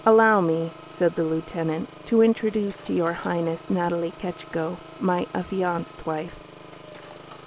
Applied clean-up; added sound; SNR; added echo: none; Engine; 18 dB; none.